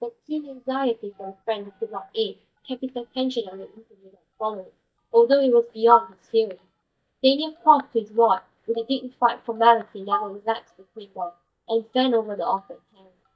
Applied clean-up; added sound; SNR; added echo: neural mask model DeepFilterNet 3.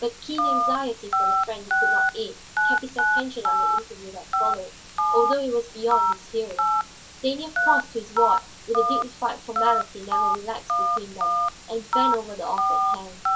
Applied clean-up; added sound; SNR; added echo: none; Telephone; -5 dB; reverberation time 0.1 s.